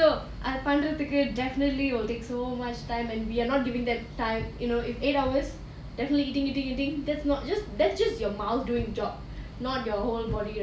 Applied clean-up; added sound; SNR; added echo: none; none; none; none.